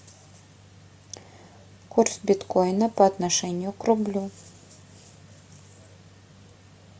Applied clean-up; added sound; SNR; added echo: none; none; none; none.